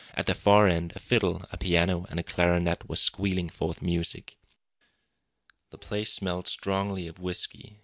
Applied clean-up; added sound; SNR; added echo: none; none; none; none.